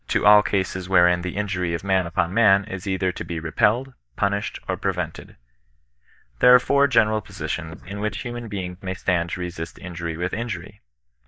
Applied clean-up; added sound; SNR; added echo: neural mask model DeepFilterNet 3.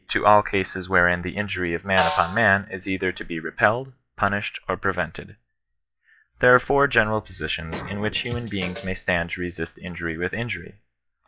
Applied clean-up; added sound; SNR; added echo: classical method log-MMSE.